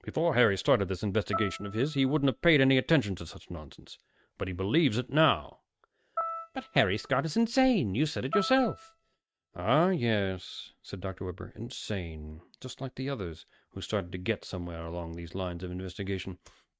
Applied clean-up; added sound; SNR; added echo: neural mask model RNNoise.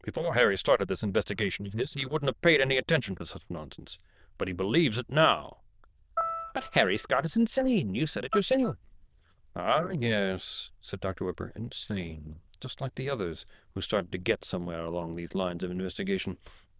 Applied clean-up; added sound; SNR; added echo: neural diffusion model UNIVERSE++.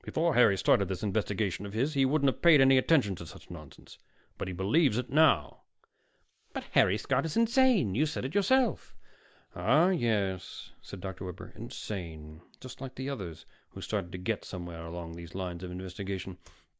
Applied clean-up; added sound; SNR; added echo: none; none; none; none.